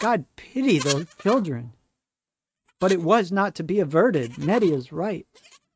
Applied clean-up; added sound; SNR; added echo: neural mask model RNNoise.